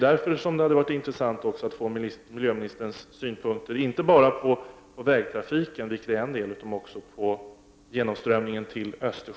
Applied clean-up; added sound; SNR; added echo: none; none; none; none.